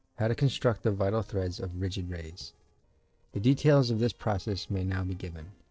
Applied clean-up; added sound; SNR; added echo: neural separator model SepFormer DNS4.